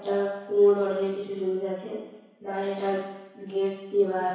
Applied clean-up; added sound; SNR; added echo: none; none; none; reverberation time 1.1 s.